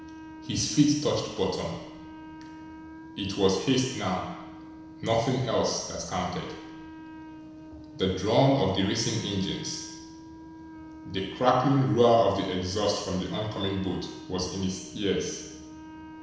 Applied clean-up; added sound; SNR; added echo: none; Wind instrument, woodwind instrument; 17 dB; reverberation time 1.0 s.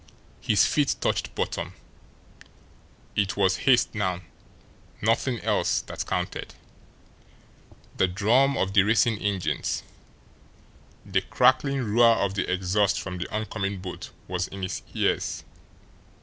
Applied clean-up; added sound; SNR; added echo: none; none; none; none.